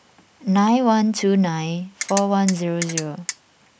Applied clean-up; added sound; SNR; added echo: none; Ratchet, pawl; 9 dB; none.